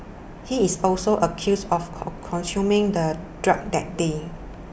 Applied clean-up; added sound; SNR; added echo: none; none; none; none.